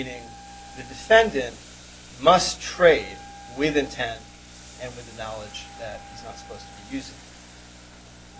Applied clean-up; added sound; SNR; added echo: none; Boiling + Wind instrument, woodwind instrument; 19 dB; none.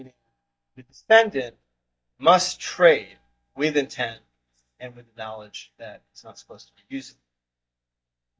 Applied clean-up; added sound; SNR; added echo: neural mask model DeepFilterNet 3.